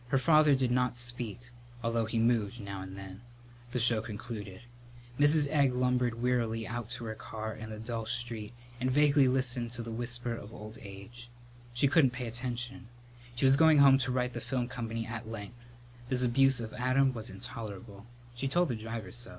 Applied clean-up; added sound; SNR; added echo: none; none; none; none.